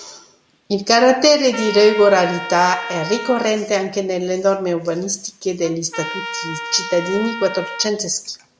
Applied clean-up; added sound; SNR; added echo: none; Trumpet; 12 dB; none.